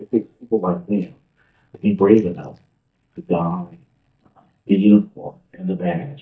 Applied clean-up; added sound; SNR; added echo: neural mask model DeepFilterNet 3.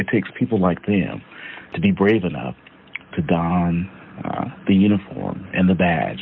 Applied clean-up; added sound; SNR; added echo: none; none; none; none.